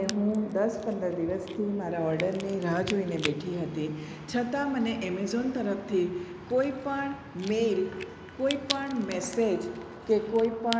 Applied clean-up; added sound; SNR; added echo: none; Crack; 15 dB; none.